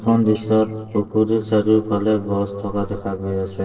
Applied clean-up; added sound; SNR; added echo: neural separator model SepFormer DNS4.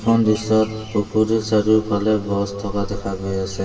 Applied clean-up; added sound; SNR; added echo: none; Bird; 16 dB; reverberation time 2.0 s.